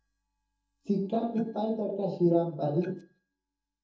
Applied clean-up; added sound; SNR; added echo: neural mask model DeepFilterNet 3.